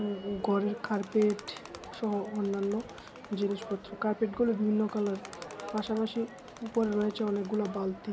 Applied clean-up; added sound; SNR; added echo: none; Crowd; 16 dB; none.